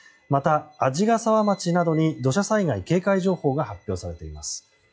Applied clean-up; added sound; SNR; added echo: classical method log-MMSE.